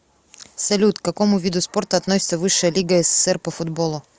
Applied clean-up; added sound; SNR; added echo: none; none; none; none.